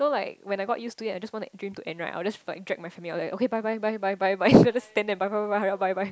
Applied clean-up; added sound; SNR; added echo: none; none; none; none.